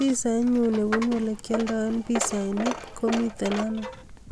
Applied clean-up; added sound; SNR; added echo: none; Coin (dropping); 10 dB; none.